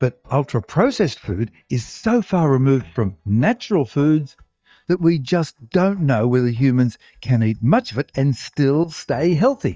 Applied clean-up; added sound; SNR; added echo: neural mask model DeepFilterNet 3.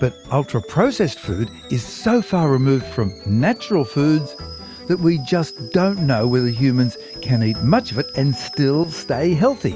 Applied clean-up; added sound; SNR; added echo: none; Boiling / Alarm; 19 dB; none.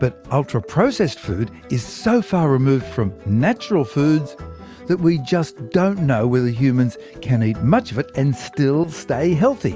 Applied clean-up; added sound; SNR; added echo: none; none; none; none.